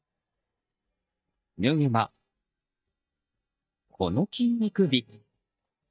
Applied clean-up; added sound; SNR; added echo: neural mask model DeepFilterNet 3.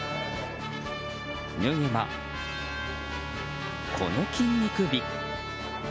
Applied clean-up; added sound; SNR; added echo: none; Trumpet; 11 dB; none.